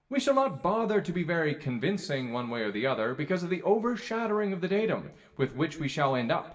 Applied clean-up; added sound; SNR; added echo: none; none; none; reverberation time 0.8 s.